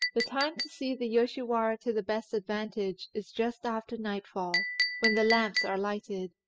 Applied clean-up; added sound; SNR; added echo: classical method spectral subtraction.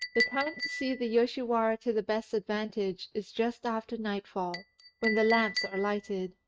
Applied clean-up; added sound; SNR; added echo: neural mask model RNNoise.